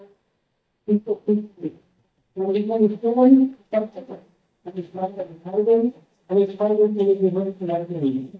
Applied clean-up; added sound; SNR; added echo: neural mask model DeepFilterNet 3.